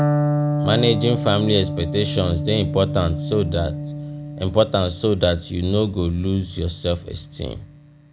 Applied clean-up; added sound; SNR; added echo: none; Electric guitar; 4 dB; none.